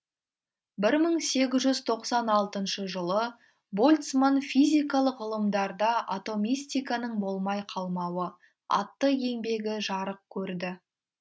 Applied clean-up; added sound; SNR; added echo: none; none; none; none.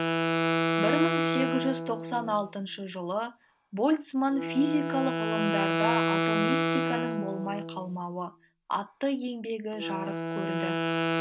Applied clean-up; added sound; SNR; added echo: none; Wind instrument, woodwind instrument; -1 dB; none.